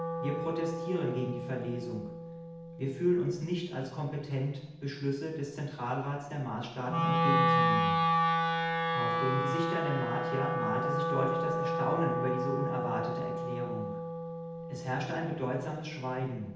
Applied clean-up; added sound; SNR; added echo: none; Wind instrument, woodwind instrument; -2 dB; reverberation time 0.8 s.